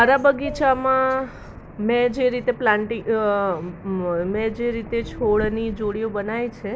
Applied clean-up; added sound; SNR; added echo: none; none; none; none.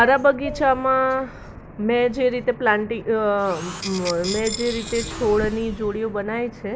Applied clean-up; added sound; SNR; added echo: none; Tools; 13 dB; none.